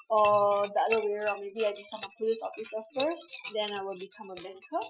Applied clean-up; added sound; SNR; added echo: classical method Wiener filter.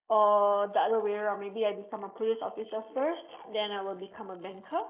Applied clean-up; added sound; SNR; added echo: neural mask model Resemble Enhance denoiser.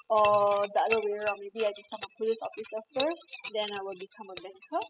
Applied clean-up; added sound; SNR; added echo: classical method spectral subtraction.